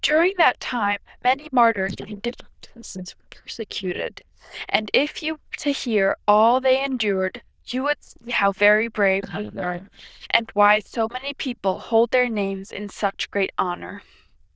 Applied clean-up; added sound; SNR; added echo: neural diffusion model UNIVERSE++.